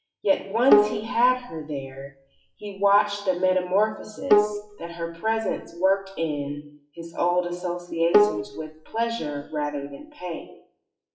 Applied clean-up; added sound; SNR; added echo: classical method WPE with log-MMSE.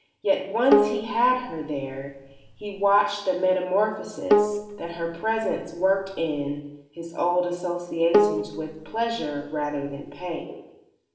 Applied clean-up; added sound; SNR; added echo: none; Bowed string instrument; 1 dB; reverberation time 0.8 s.